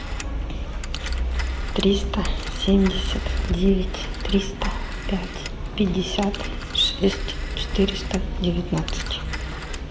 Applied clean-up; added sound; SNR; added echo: none; Telephone; 16 dB; none.